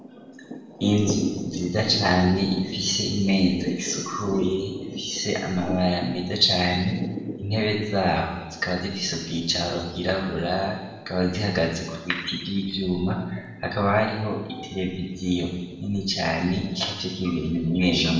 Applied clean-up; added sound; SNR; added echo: none; Thunder / Rain; 12 dB; reverberation time 1.1 s.